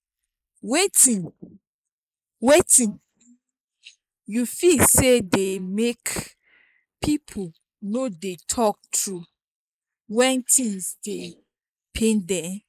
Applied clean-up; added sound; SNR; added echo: neural mask model Resemble Enhance denoiser.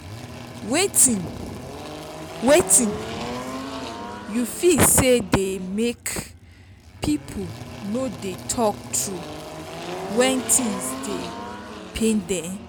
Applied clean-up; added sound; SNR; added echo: none; Engine; 10 dB; none.